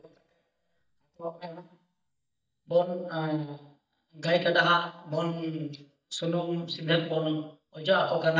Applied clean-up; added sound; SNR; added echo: neural mask model DeepFilterNet 3.